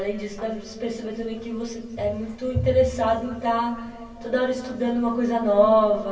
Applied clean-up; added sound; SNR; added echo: none; none; none; reverberation time 2.5 s.